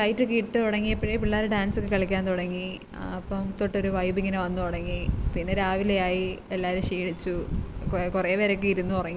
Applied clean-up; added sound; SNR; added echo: none; none; none; none.